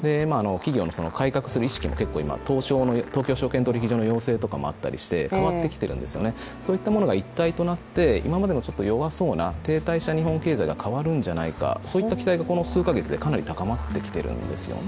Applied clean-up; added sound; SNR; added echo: none; Animal; 20 dB; none.